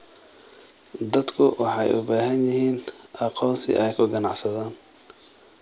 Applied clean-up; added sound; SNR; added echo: none; Keys jangling; 14 dB; none.